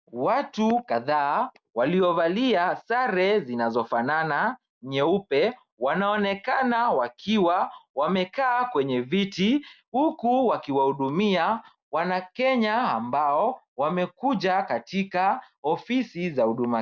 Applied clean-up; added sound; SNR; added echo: none; none; none; none.